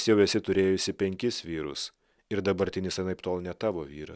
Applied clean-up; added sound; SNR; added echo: none; none; none; none.